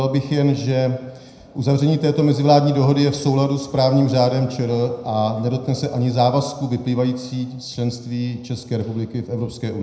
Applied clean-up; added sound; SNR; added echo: none; none; none; reverberation time 0.7 s.